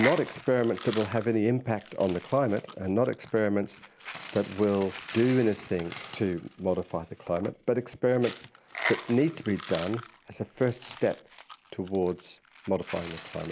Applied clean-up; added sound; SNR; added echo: none; Coin (dropping); 13 dB; none.